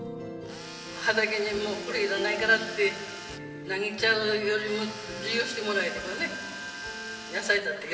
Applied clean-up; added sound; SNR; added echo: none; Tools; 13 dB; reverberation time 2.3 s.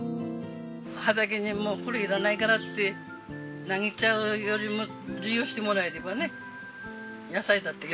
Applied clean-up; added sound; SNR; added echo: none; none; none; none.